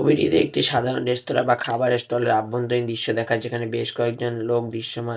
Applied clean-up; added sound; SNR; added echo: neural mask model DeepFilterNet 3.